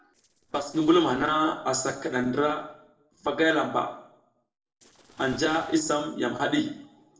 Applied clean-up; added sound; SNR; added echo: neural separator model SepFormer DNS4.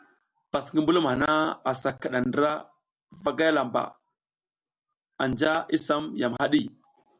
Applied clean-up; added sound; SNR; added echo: none; none; none; none.